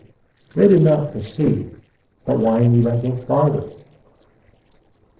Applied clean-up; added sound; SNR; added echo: neural separator model SepFormer DNS4.